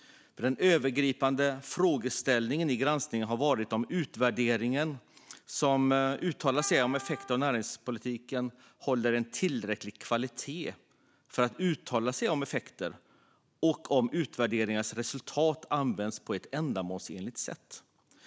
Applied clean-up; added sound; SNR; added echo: none; Wind instrument, woodwind instrument; 17 dB; none.